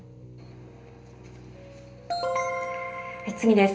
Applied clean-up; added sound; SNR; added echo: none; Piano; 19 dB; reverberation time 0.3 s.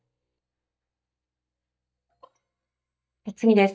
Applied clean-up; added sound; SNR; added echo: neural mask model DeepFilterNet 3.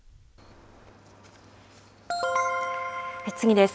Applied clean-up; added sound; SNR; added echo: none; none; none; none.